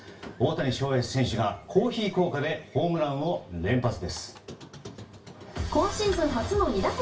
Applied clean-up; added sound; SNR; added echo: none; Squeak; 20 dB; reverberation time 0.3 s.